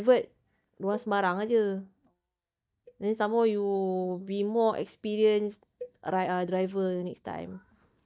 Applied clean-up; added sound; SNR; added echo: neural mask model DeepFilterNet 3.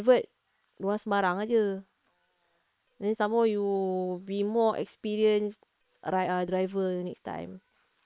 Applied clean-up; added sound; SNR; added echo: neural separator model SepFormer WHAM!.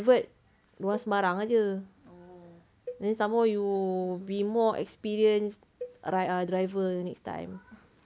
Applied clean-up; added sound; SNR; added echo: none; Cowbell; 20 dB; none.